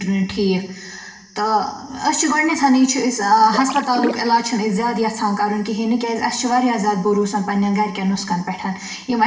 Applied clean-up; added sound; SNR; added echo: none; Splash, splatter; 9 dB; reverberation time 1.4 s.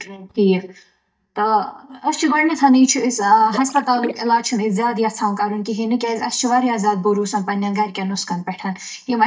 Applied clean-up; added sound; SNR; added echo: neural mask model DeepFilterNet 3.